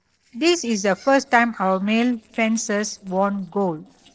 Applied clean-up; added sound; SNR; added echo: neural separator model SepFormer DNS4.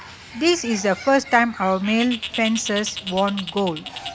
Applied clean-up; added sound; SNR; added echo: none; Bird; 12 dB; none.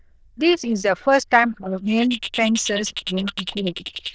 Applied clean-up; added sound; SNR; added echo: neural diffusion model UNIVERSE++.